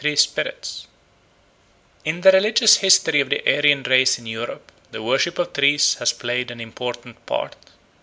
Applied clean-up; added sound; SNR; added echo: none; none; none; none.